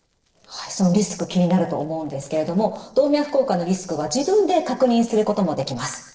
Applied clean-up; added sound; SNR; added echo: neural separator model SepFormer DNS4.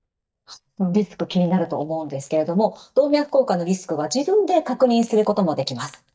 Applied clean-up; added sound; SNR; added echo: neural mask model DeepFilterNet 3.